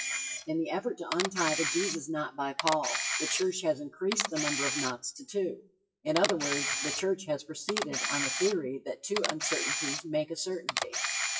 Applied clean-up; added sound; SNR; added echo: classical method WPE with log-MMSE.